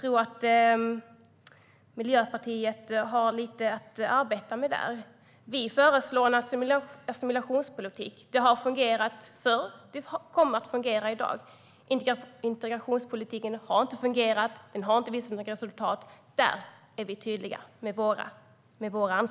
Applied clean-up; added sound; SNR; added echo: none; none; none; none.